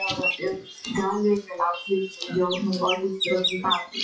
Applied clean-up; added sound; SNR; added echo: classical method WPE with log-MMSE.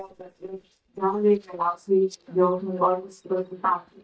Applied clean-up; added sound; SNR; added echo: neural mask model DeepFilterNet 3.